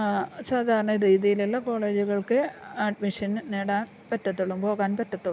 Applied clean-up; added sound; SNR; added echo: none; none; none; none.